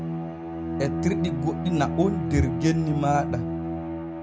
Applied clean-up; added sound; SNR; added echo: none; Bowed string instrument; 2 dB; none.